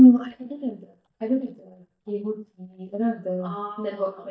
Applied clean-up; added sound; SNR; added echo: neural mask model DeepFilterNet 3.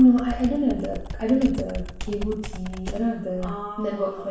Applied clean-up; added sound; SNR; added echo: none; Computer keyboard; 10 dB; reverberation time 0.7 s.